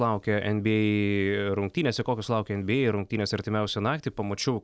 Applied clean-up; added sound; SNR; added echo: none; none; none; none.